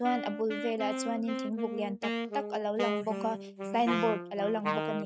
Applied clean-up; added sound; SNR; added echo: neural mask model RNNoise.